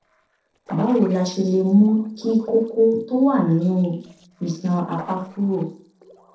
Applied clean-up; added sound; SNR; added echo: neural separator model SepFormer DNS4.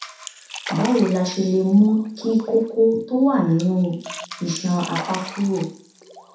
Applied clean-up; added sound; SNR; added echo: none; Splash, splatter; 16 dB; reverberation time 0.7 s.